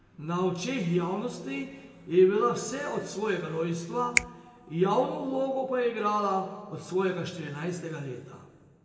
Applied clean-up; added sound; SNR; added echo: none; Finger snapping; 7 dB; reverberation time 1.6 s.